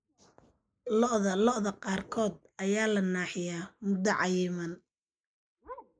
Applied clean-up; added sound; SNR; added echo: neural mask model Resemble Enhance denoiser.